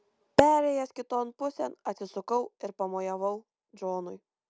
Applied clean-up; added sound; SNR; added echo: none; none; none; none.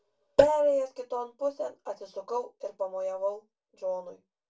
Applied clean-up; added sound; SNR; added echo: none; none; none; reverberation time 0.2 s.